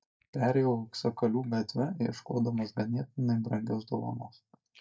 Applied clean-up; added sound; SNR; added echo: neural mask model DeepFilterNet 3.